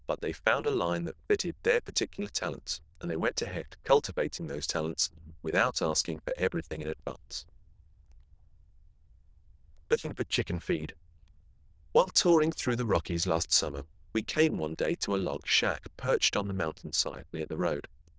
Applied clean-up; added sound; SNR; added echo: neural diffusion model UNIVERSE++.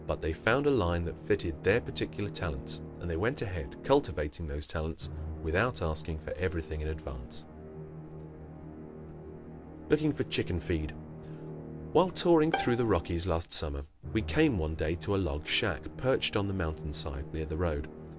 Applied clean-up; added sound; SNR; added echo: none; Musical instrument + Bowed string instrument; 12 dB; none.